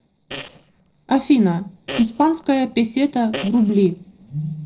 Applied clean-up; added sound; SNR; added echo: neural separator model SepFormer DNS4.